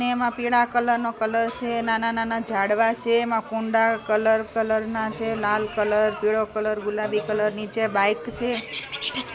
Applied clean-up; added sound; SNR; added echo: none; none; none; none.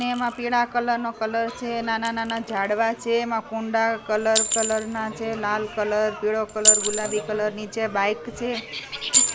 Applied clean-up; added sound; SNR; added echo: none; Chink, clink; 3 dB; none.